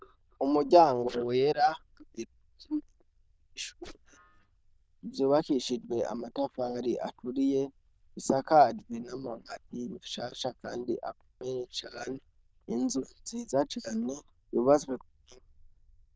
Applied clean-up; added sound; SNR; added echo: neural diffusion model UNIVERSE++.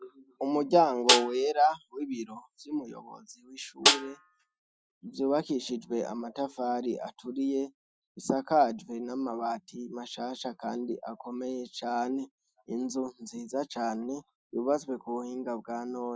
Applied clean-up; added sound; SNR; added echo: classical method Wiener filter.